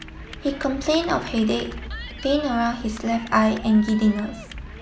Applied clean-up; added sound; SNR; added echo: none; Cheering / Clapping; 18 dB; none.